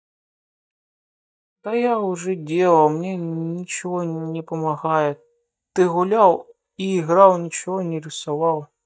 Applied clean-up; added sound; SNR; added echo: neural mask model DeepFilterNet 3.